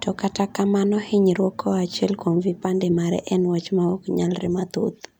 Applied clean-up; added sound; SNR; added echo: none; none; none; none.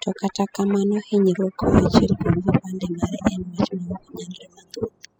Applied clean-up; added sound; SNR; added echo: classical method spectral subtraction.